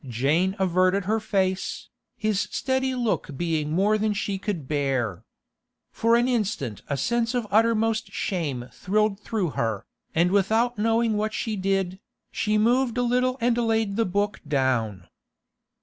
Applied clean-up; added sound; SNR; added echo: none; none; none; none.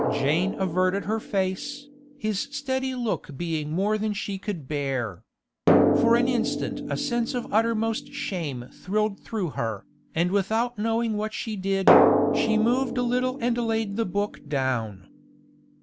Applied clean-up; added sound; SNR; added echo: none; Drum; 2 dB; none.